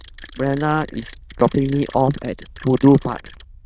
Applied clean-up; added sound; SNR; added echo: neural diffusion model UNIVERSE++.